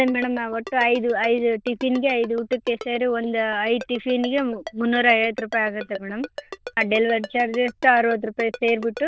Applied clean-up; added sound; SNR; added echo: neural diffusion model UNIVERSE++.